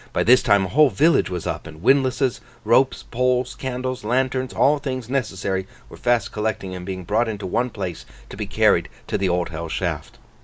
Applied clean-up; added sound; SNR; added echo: none; none; none; none.